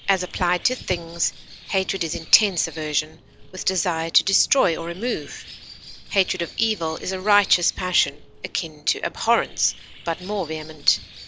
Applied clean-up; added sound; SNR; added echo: none; Bird; 18 dB; none.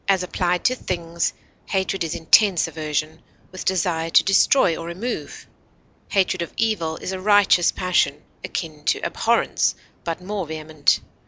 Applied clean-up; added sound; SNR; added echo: none; none; none; none.